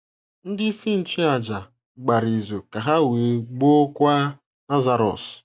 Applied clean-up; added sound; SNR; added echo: none; none; none; none.